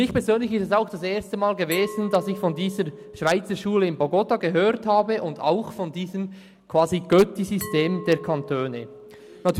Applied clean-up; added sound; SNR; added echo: none; Glass; 19 dB; none.